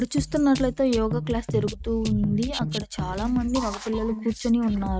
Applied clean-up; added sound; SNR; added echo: neural mask model RNNoise.